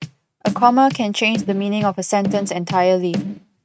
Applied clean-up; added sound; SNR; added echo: neural mask model RNNoise.